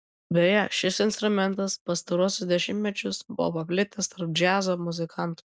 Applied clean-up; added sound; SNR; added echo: none; none; none; none.